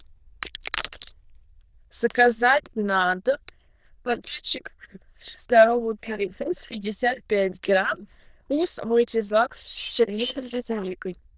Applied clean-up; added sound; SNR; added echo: neural diffusion model UNIVERSE++.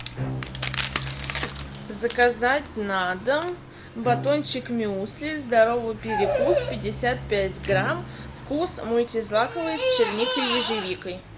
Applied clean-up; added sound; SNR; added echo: none; Bowed string instrument + Motorcycle; 11 dB; none.